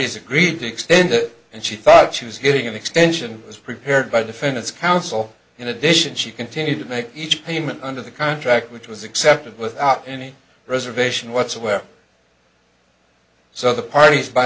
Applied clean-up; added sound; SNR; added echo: none; none; none; none.